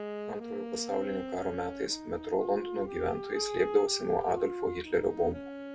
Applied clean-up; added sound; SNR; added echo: none; Wind instrument, woodwind instrument; 7 dB; reverberation time 0.2 s.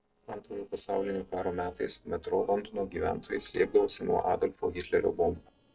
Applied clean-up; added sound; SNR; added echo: neural separator model SepFormer DNS4.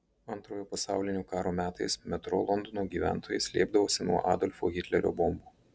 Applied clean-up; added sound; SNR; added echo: none; none; none; none.